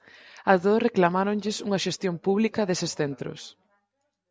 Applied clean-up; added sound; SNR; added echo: none; none; none; none.